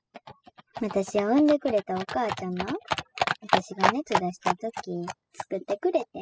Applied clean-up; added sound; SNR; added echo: classical method spectral subtraction.